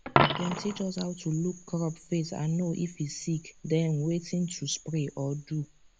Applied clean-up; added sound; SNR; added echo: none; Coin (dropping); 4 dB; none.